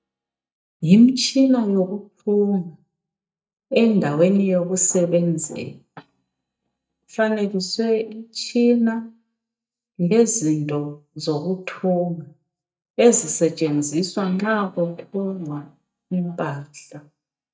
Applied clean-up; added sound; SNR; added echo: neural mask model DeepFilterNet 3.